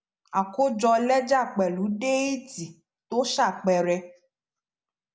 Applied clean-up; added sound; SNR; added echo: none; none; none; none.